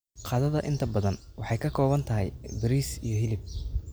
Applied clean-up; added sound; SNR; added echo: none; none; none; none.